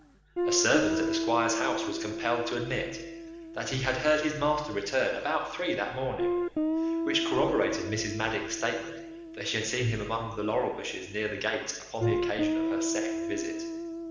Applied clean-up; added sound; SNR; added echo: none; Guitar; 3 dB; reverberation time 1.1 s.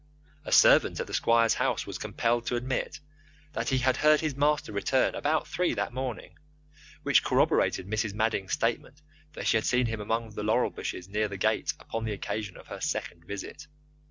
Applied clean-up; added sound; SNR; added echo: none; none; none; none.